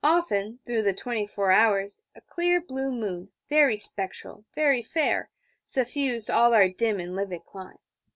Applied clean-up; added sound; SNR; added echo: none; none; none; none.